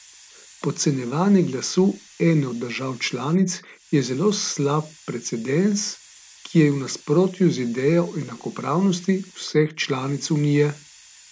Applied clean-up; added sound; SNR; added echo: none; Hiss; 13 dB; none.